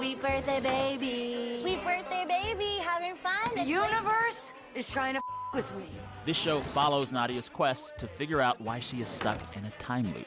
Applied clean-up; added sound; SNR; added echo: none; Sliding door / Wood; 16 dB; none.